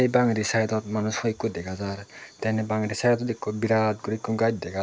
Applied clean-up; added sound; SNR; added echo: none; none; none; none.